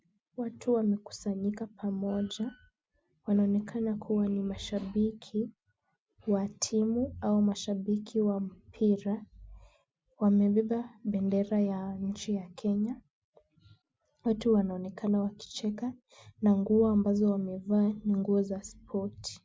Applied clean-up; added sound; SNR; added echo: none; none; none; none.